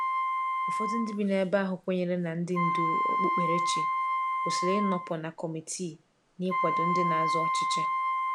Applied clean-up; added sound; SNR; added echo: none; Wind instrument, woodwind instrument; -2 dB; none.